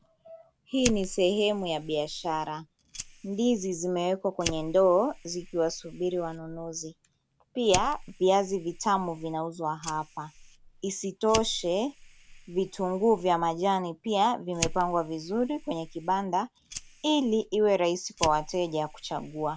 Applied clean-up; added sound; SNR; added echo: none; Fire; 13 dB; none.